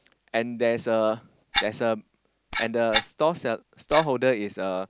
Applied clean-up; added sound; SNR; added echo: none; Clock; 4 dB; none.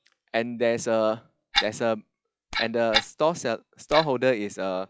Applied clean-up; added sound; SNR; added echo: classical method log-MMSE.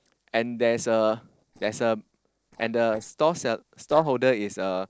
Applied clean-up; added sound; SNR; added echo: neural separator model SepFormer DNS4.